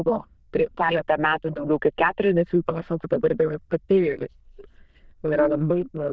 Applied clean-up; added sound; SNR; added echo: neural diffusion model UNIVERSE++.